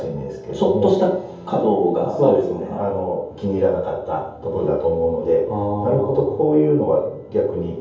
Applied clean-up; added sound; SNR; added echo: none; none; none; reverberation time 0.7 s.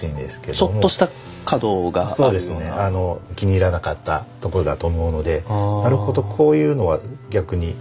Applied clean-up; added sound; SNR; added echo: none; none; none; none.